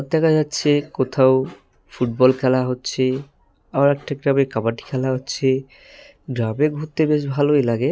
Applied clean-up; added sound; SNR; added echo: none; none; none; none.